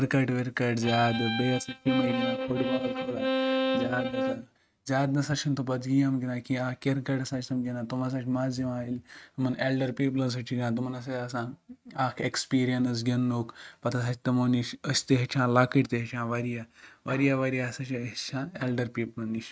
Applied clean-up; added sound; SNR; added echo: neural mask model RNNoise.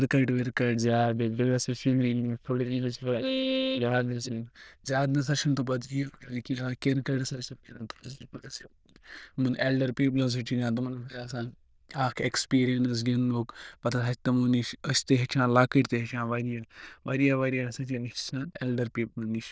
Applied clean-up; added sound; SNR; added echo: neural diffusion model UNIVERSE++.